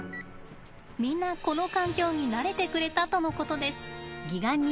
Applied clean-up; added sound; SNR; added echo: none; Livestock, farm animals, working animals; 20 dB; none.